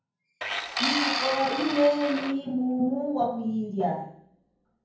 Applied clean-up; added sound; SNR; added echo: none; Tools; 4 dB; reverberation time 0.9 s.